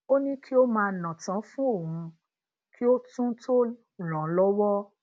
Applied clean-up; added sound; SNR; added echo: none; none; none; none.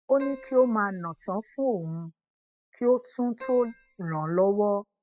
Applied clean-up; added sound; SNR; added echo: classical method spectral subtraction.